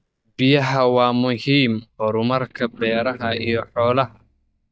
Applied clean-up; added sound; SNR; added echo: neural mask model DeepFilterNet 3.